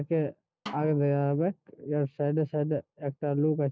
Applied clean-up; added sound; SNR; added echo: none; Snare drum; 18 dB; none.